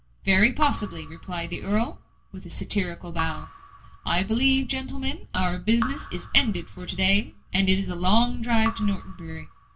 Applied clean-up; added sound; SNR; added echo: none; Raindrop / Drip; 17 dB; reverberation time 0.2 s.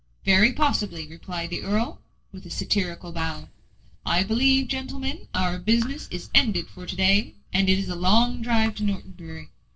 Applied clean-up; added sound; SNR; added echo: neural separator model SepFormer DNS4.